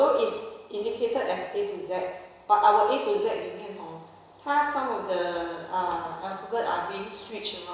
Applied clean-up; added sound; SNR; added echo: none; none; none; reverberation time 1.0 s.